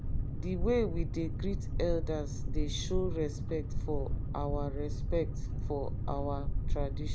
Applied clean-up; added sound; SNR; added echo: none; Boat, Water vehicle; -4 dB; none.